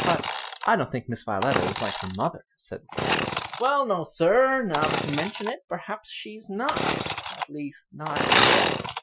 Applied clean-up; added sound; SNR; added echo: classical method Wiener filter.